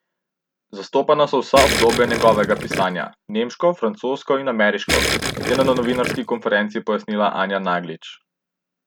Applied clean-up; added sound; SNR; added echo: none; Gurgling; 4 dB; none.